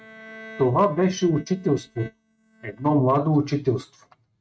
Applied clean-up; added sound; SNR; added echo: neural mask model RNNoise.